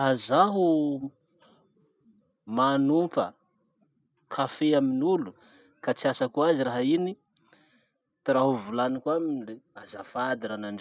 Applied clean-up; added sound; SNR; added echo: none; none; none; none.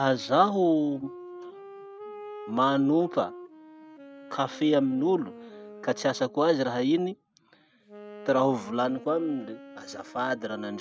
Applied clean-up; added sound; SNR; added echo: none; Wind instrument, woodwind instrument; 17 dB; none.